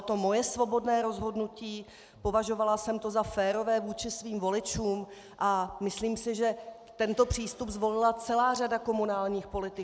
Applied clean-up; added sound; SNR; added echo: none; none; none; none.